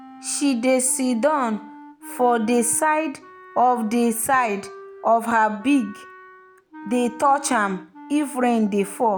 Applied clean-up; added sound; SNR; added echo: none; Wind instrument, woodwind instrument; 19 dB; none.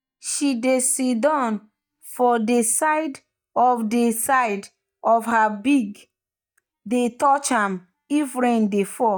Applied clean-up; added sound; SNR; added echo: neural mask model DeepFilterNet 3.